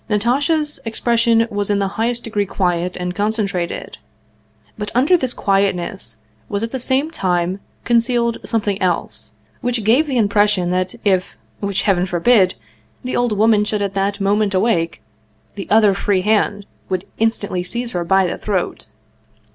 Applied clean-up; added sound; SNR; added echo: none; none; none; none.